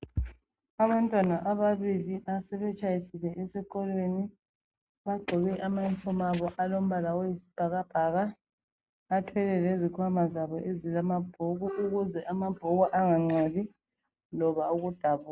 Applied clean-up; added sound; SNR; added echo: none; none; none; none.